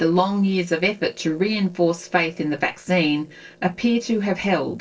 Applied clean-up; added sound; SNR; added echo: neural separator model SepFormer DNS4.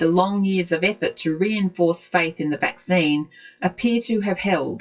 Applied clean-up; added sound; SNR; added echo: classical method WPE with log-MMSE.